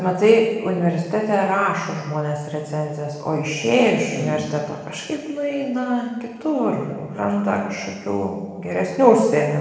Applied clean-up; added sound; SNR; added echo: none; none; none; reverberation time 1.1 s.